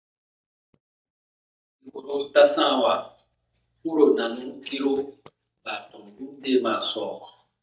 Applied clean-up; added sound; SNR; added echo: neural mask model DeepFilterNet 3.